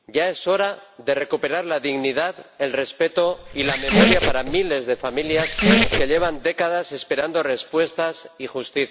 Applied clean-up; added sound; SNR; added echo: none; Squeak; -2 dB; none.